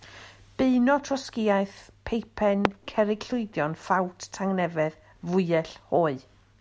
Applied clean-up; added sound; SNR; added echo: none; Fireworks; 16 dB; none.